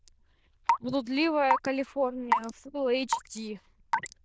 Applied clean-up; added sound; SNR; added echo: neural diffusion model UNIVERSE++.